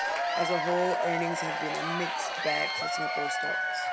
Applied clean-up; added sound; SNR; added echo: none; Applause / Crowd / Cheering; -3 dB; none.